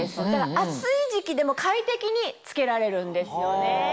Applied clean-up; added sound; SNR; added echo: none; none; none; none.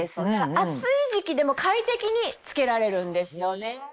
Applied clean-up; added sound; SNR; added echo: neural mask model Resemble Enhance denoiser.